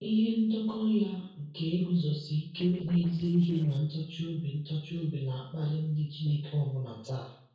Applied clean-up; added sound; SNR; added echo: neural separator model SepFormer DNS4.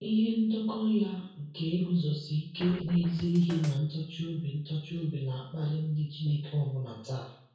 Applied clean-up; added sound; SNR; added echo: none; Scratching (performance technique); 15 dB; reverberation time 0.6 s.